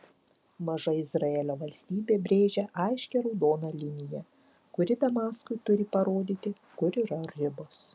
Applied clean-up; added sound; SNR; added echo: none; none; none; none.